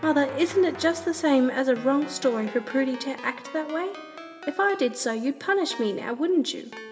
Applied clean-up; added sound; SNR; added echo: none; Keyboard (musical); 17 dB; reverberation time 1.3 s.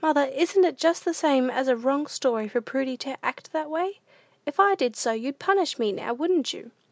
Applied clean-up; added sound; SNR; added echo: none; none; none; none.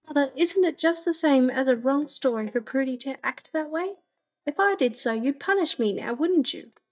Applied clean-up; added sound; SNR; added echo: neural mask model DeepFilterNet 3.